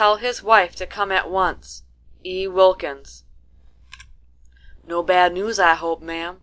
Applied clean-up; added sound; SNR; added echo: none; none; none; none.